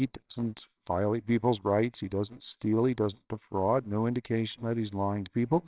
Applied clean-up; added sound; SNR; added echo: neural separator model SepFormer WHAMR!.